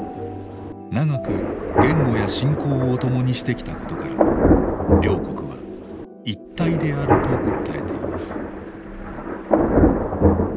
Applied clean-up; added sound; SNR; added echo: none; Thunder; -4 dB; none.